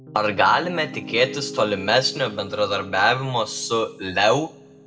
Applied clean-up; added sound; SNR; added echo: none; Piano; 16 dB; reverberation time 0.5 s.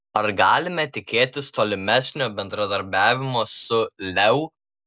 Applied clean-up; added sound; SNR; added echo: none; none; none; none.